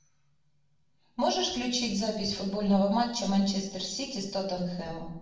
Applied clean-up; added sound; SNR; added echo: none; none; none; reverberation time 0.6 s.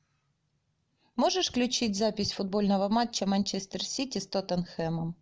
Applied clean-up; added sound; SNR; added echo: none; none; none; none.